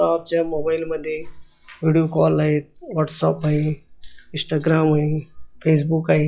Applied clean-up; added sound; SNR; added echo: classical method log-MMSE.